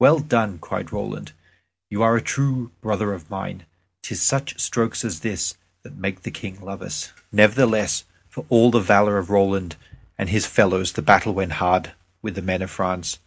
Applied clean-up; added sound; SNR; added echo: none; none; none; none.